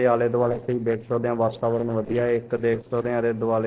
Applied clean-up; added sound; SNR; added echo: neural separator model SepFormer DNS4.